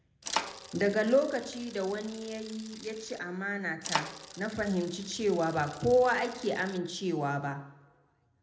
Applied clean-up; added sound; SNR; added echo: none; Bicycle; 10 dB; reverberation time 0.7 s.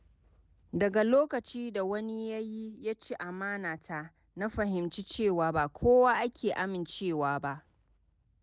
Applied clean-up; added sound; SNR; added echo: none; none; none; none.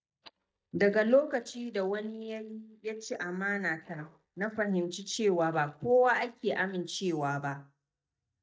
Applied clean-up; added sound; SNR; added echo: neural mask model DeepFilterNet 3.